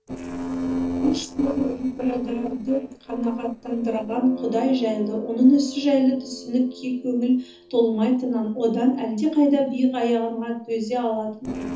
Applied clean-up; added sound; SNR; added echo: neural separator model SepFormer DNS4.